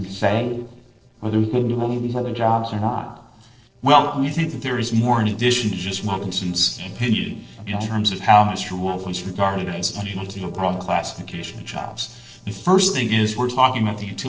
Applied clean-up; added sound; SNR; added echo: neural separator model SepFormer DNS4.